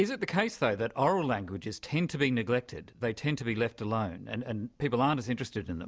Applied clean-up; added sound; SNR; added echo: none; none; none; none.